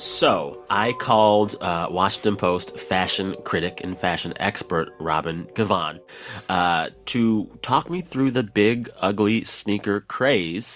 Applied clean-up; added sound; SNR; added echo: none; none; none; none.